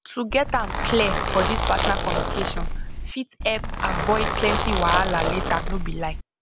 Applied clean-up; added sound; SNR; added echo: none; Zipper (clothing); -1 dB; none.